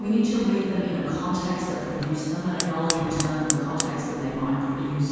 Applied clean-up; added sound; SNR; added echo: none; Fire; 10 dB; reverberation time 2.1 s.